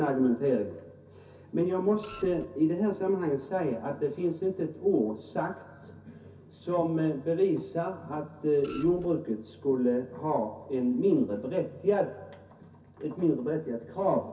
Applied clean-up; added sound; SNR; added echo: none; Printer; 15 dB; reverberation time 0.3 s.